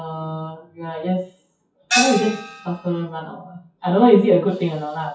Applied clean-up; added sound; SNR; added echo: classical method WPE with log-MMSE.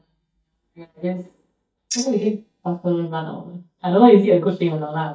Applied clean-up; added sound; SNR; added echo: neural mask model DeepFilterNet 3.